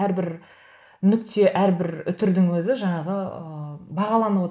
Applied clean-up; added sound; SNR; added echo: neural mask model Resemble Enhance denoiser.